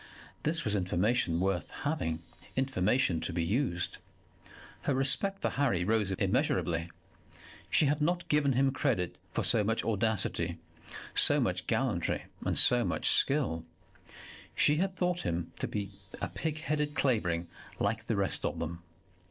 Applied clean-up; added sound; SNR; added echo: neural separator model SepFormer DNS4.